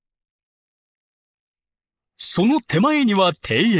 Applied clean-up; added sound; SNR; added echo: neural mask model Resemble Enhance denoiser.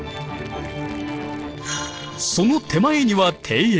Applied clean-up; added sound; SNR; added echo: neural separator model SepFormer DNS4.